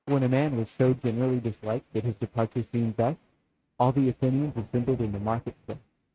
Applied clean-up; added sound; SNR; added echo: neural mask model RNNoise.